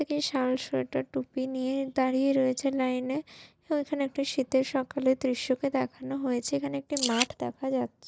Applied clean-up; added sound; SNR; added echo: neural mask model Resemble Enhance denoiser.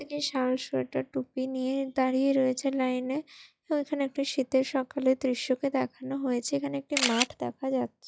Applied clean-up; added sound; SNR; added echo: classical method log-MMSE.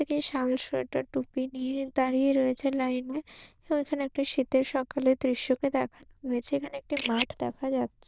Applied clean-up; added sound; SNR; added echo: neural diffusion model UNIVERSE++.